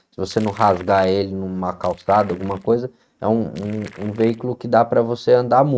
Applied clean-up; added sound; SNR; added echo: neural mask model RNNoise.